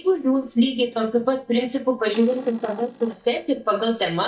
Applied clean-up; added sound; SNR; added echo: neural mask model DeepFilterNet 3.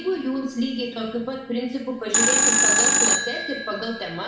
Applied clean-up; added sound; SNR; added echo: none; Telephone; -5 dB; reverberation time 1.0 s.